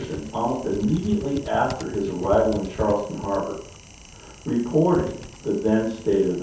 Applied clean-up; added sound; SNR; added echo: none; Typing; 14 dB; reverberation time 0.6 s.